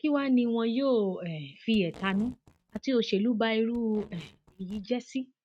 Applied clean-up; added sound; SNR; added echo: neural mask model RNNoise.